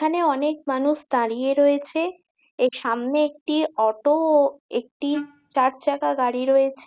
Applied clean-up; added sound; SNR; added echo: none; Wind instrument, woodwind instrument; 11 dB; none.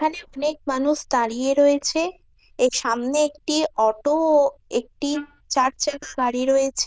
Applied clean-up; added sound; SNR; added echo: neural diffusion model UNIVERSE++.